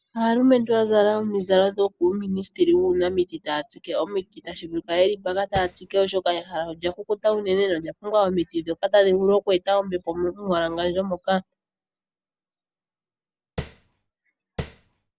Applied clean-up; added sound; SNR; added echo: none; Tap; 12 dB; none.